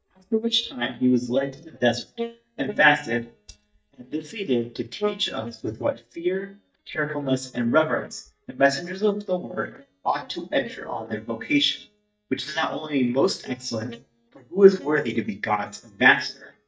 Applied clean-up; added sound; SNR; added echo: neural mask model DeepFilterNet 3.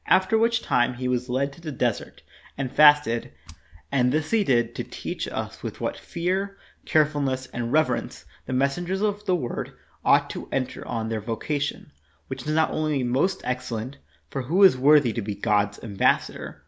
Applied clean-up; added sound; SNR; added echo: none; none; none; none.